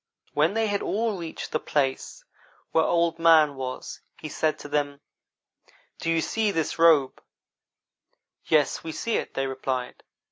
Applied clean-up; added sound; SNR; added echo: none; none; none; none.